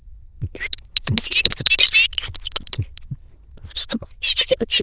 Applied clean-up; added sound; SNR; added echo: neural diffusion model UNIVERSE++.